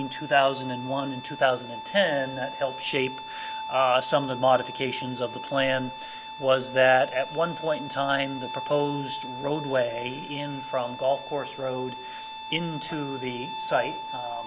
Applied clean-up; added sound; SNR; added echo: none; Bowed string instrument; 10 dB; none.